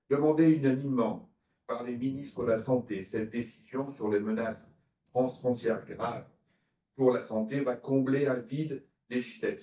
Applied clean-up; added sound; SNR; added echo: neural mask model DeepFilterNet 3.